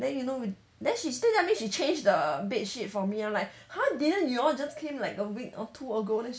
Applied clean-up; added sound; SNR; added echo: none; none; none; none.